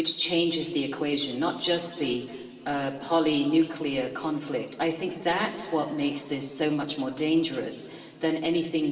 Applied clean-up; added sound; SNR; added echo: none; none; none; reverberation time 2.2 s.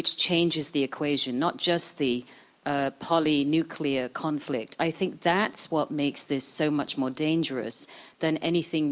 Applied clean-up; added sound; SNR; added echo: none; none; none; none.